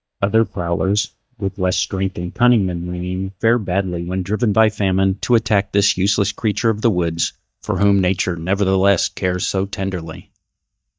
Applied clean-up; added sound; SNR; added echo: neural mask model DeepFilterNet 3.